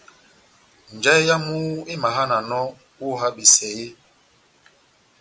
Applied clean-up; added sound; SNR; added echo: none; none; none; none.